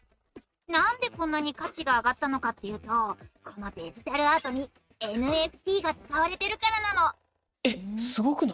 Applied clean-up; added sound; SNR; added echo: neural mask model RNNoise.